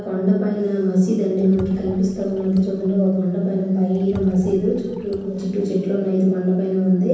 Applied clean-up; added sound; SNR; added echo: none; Liquid; 19 dB; reverberation time 1.1 s.